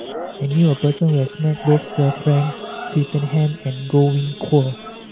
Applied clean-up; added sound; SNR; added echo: none; Idling / Sawing / Accelerating, revving, vroom + Growling; 13 dB; none.